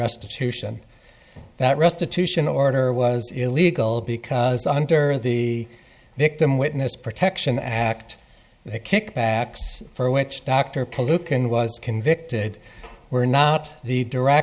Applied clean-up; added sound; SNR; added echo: none; none; none; none.